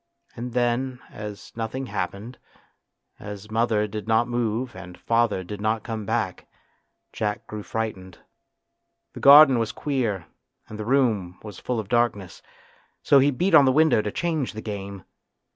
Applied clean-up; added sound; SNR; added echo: none; none; none; none.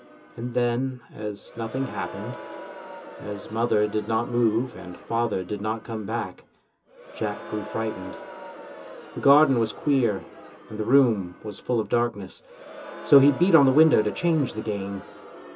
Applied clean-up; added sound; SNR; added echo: none; Crowd; 16 dB; reverberation time 0.2 s.